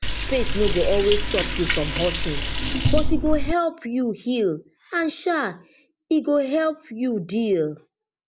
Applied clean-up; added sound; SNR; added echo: none; Liquid; -2 dB; none.